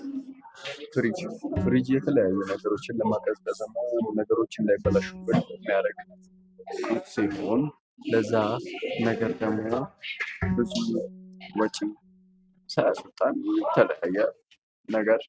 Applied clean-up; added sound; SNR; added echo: neural mask model RNNoise.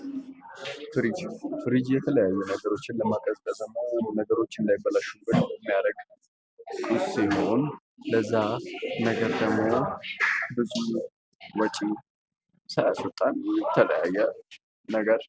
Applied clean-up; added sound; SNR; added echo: none; none; none; none.